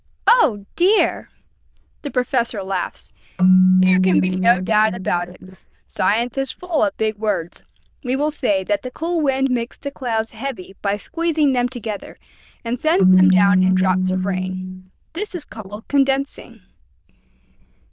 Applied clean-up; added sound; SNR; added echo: neural diffusion model UNIVERSE++.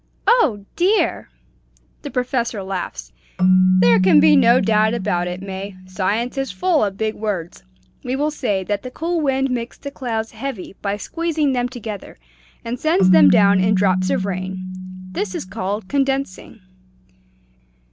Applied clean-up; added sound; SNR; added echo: none; Keyboard (musical); 3 dB; none.